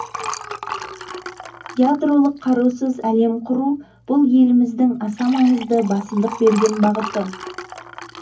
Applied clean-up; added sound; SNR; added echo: none; Liquid; 14 dB; reverberation time 0.3 s.